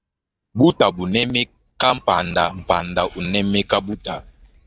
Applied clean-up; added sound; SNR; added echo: neural mask model DeepFilterNet 3.